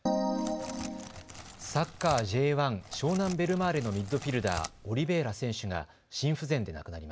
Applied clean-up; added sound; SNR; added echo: none; Crackle; 14 dB; none.